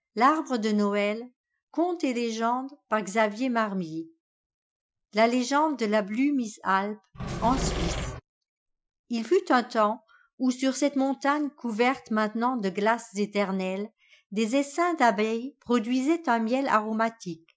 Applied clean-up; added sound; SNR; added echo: classical method Wiener filter.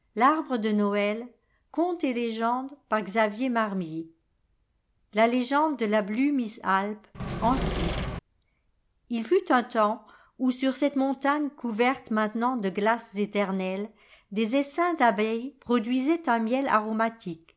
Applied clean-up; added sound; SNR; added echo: none; Engine / Mechanisms; 3 dB; none.